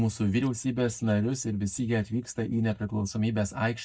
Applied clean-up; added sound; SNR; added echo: neural mask model DeepFilterNet 3.